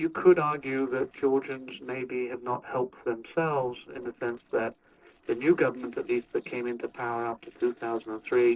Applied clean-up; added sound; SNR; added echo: neural separator model SepFormer DNS4.